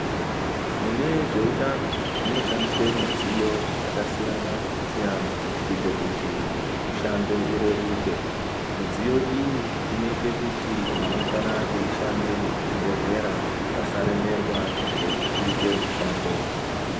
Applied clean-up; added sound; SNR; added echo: none; Ocean; -2 dB; none.